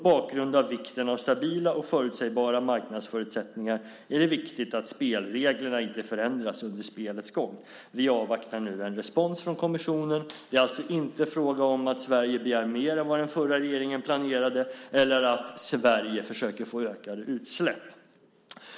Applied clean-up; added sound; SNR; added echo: none; none; none; none.